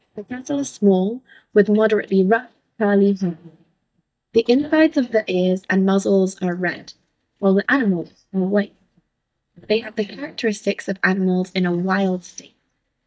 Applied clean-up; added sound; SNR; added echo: neural mask model DeepFilterNet 3.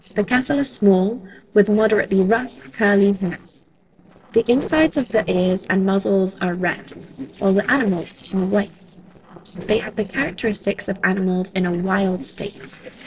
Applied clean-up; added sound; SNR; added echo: neural separator model SepFormer DNS4.